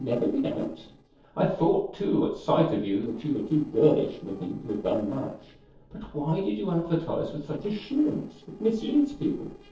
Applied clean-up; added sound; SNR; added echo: neural separator model SepFormer DNS4.